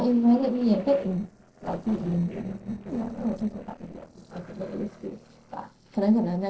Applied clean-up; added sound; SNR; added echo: neural separator model SepFormer DNS4.